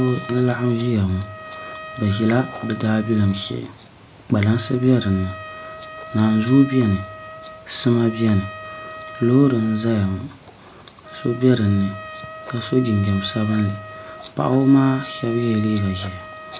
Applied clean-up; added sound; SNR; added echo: none; Trumpet; 16 dB; none.